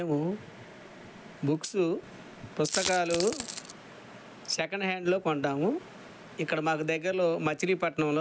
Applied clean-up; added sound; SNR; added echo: none; Coin (dropping); 5 dB; none.